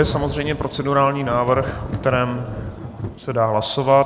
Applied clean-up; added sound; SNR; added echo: none; Thunder / Rain; 11 dB; none.